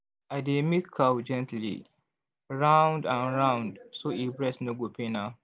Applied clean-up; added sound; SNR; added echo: none; none; none; none.